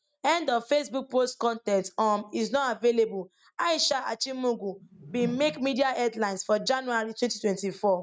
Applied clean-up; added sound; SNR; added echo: neural mask model RNNoise.